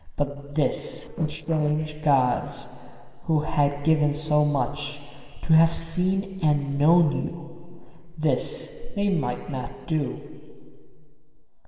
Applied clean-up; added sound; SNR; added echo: neural separator model SepFormer DNS4.